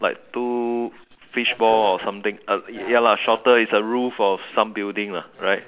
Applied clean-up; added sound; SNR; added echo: none; none; none; none.